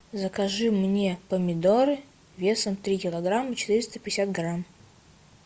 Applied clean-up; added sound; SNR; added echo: none; none; none; none.